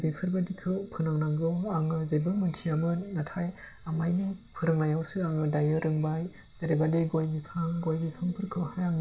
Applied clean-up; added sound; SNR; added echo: none; none; none; none.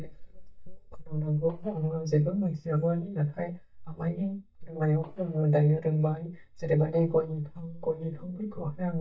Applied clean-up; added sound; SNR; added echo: neural mask model DeepFilterNet 3.